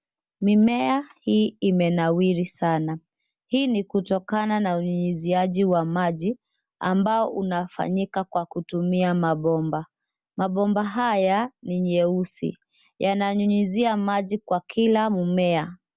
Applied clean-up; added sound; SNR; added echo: none; none; none; none.